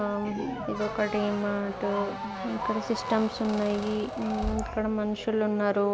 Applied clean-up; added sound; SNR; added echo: none; Squeak; 10 dB; none.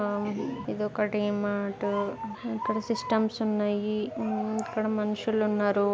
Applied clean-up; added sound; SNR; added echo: none; none; none; none.